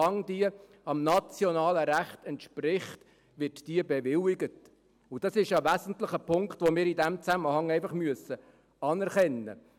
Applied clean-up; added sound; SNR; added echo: none; none; none; none.